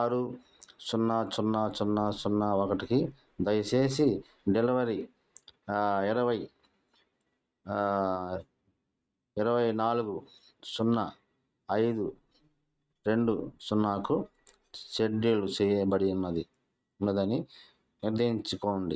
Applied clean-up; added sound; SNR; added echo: neural mask model RNNoise.